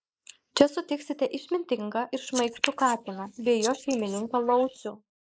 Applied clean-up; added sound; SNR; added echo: neural mask model Resemble Enhance denoiser.